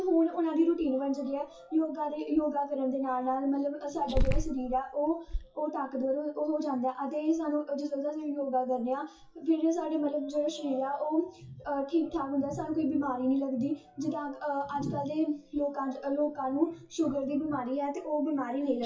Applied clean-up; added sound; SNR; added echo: classical method WPE with log-MMSE.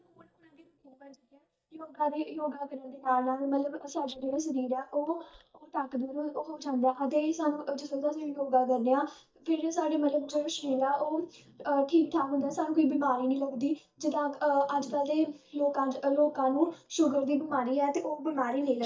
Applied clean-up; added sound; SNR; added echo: neural mask model DeepFilterNet 3.